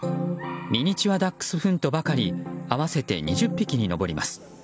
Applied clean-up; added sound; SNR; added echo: none; none; none; none.